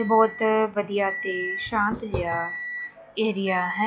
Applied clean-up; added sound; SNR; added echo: classical method log-MMSE.